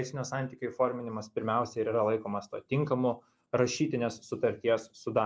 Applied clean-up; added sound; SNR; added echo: none; none; none; none.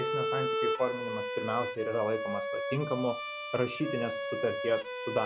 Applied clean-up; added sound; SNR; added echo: none; Bowed string instrument; 1 dB; none.